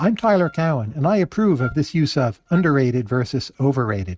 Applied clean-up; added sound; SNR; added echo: neural mask model RNNoise.